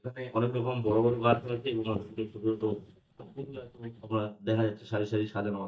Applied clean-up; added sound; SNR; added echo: neural mask model DeepFilterNet 3.